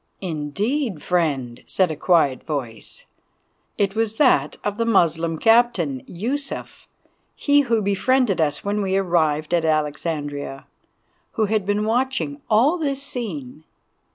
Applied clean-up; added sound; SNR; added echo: none; none; none; none.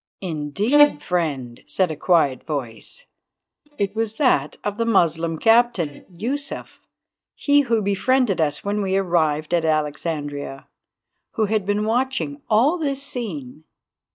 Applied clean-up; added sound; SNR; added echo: neural mask model DeepFilterNet 3.